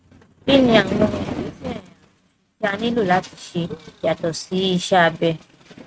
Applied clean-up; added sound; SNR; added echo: neural mask model RNNoise.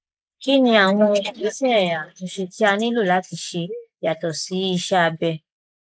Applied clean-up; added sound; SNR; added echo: neural mask model Resemble Enhance denoiser.